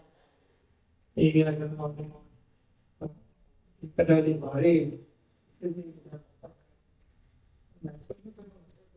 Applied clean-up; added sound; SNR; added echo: neural mask model DeepFilterNet 3.